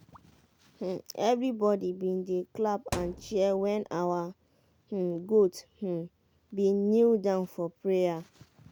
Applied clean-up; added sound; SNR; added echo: none; Thump, thud; 12 dB; none.